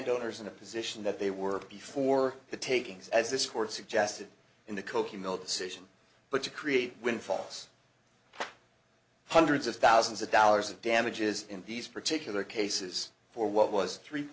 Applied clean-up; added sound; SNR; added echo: none; none; none; none.